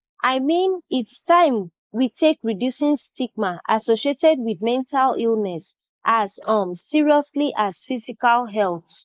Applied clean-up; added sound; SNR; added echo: neural mask model Resemble Enhance denoiser.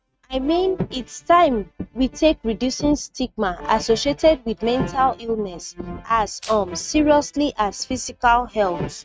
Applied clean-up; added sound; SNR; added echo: neural mask model RNNoise.